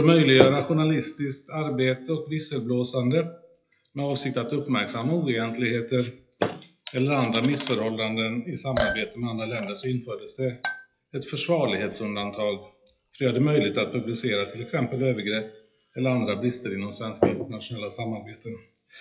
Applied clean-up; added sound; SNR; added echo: classical method WPE with log-MMSE.